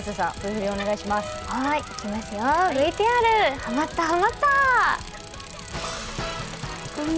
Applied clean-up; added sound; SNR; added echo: none; Bicycle + Brass instrument; 15 dB; none.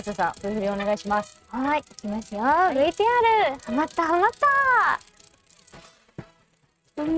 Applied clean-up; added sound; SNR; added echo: neural mask model RNNoise.